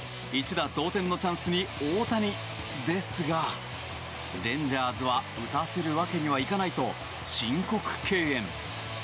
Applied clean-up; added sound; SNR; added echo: none; none; none; none.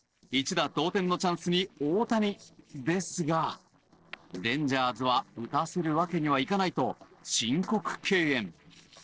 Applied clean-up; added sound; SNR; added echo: neural separator model SepFormer DNS4.